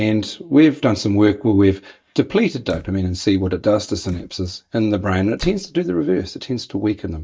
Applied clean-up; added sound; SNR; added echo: neural mask model DeepFilterNet 3.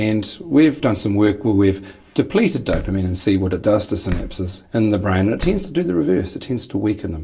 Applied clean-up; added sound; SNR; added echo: none; Slam; 13 dB; reverberation time 0.1 s.